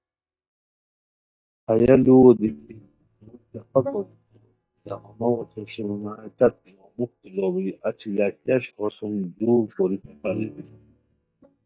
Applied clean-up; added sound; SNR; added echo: neural mask model DeepFilterNet 3.